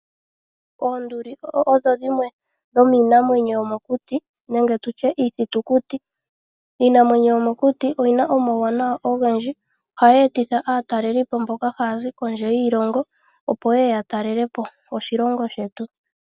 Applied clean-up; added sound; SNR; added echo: none; none; none; none.